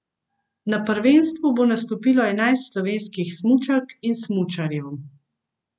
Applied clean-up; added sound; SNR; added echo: none; none; none; none.